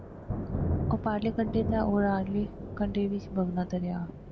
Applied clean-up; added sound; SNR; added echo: none; Thunder; 4 dB; none.